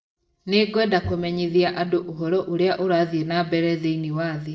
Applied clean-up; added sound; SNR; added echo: neural separator model SepFormer DNS4.